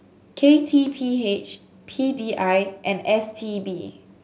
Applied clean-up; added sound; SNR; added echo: none; none; none; none.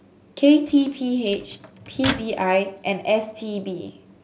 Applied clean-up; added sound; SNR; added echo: none; Microwave oven; 12 dB; none.